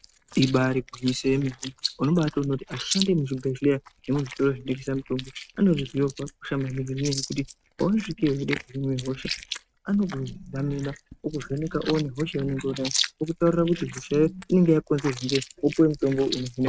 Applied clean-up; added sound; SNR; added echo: neural mask model RNNoise.